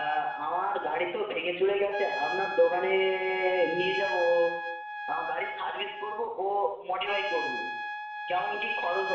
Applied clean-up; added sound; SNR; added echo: none; Trumpet; 6 dB; reverberation time 0.7 s.